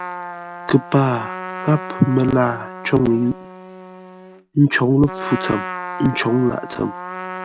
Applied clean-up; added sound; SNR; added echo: none; Trumpet; 11 dB; none.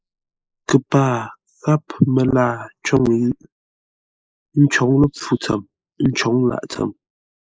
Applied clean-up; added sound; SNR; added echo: neural mask model Resemble Enhance denoiser.